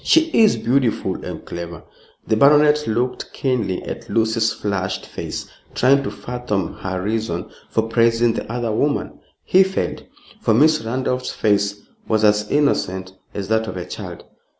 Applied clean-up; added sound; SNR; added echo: none; none; none; none.